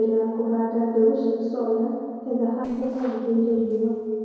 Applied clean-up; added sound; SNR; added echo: neural separator model SepFormer DNS4.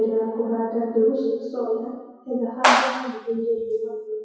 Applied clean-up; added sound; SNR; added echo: classical method WPE with log-MMSE.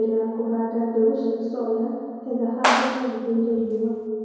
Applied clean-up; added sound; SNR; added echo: none; Clapping; 2 dB; reverberation time 2.2 s.